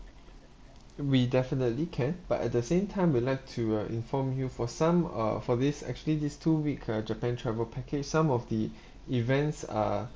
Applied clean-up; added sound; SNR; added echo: none; none; none; none.